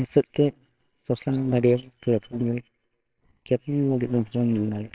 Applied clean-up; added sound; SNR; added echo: neural separator model SepFormer WHAMR!.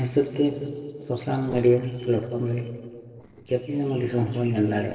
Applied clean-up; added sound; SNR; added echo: neural separator model SepFormer DNS4.